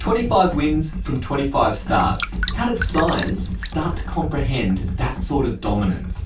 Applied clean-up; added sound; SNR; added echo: none; Drip; 10 dB; reverberation time 0.2 s.